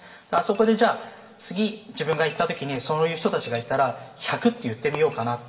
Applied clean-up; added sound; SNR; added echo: none; Shatter; 19 dB; reverberation time 2.2 s.